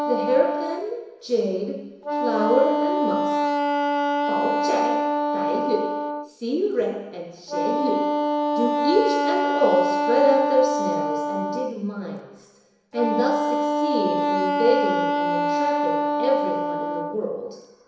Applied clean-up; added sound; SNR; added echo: none; Wind instrument, woodwind instrument; -1 dB; reverberation time 1.0 s.